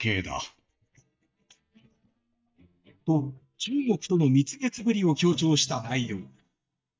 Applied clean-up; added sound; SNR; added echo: neural mask model DeepFilterNet 3.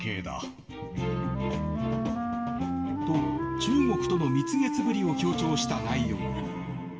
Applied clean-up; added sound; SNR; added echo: none; Wind instrument, woodwind instrument; 2 dB; reverberation time 2.9 s.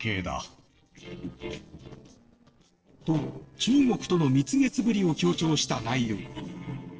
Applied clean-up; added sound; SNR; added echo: neural separator model SepFormer DNS4.